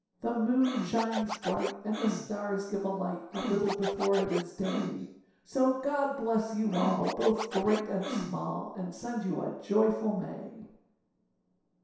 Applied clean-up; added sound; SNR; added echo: none; Scratching (performance technique); 6 dB; reverberation time 0.7 s.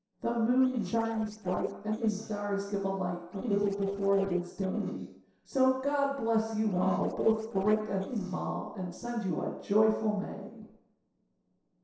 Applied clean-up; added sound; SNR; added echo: neural separator model SepFormer DNS4.